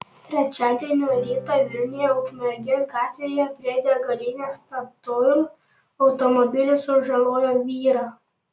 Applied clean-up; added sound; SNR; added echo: none; Acoustic guitar / Strum; 19 dB; none.